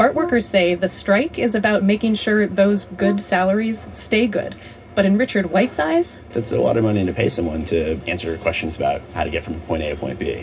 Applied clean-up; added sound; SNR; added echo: none; Brass instrument; 13 dB; reverberation time 0.4 s.